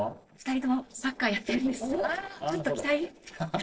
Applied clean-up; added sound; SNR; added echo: neural separator model SepFormer DNS4.